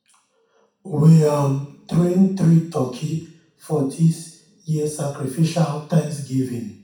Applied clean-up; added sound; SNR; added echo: none; none; none; reverberation time 0.6 s.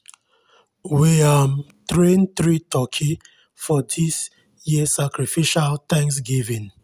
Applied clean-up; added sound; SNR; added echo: none; none; none; none.